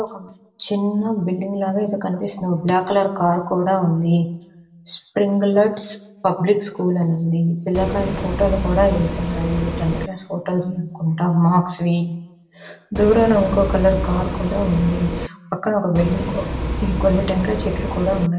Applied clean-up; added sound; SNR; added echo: none; Bus; 4 dB; reverberation time 0.7 s.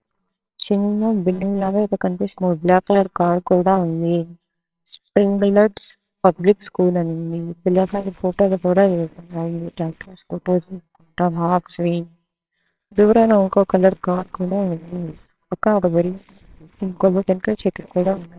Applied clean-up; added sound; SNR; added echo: neural separator model SepFormer WHAMR!.